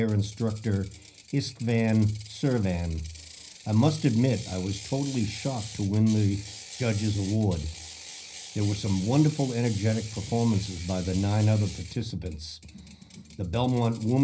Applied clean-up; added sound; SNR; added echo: none; Ratchet, pawl; 17 dB; reverberation time 0.5 s.